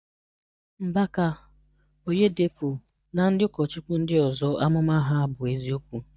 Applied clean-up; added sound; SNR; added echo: neural mask model DeepFilterNet 3.